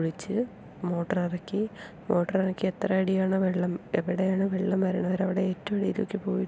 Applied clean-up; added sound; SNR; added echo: none; none; none; none.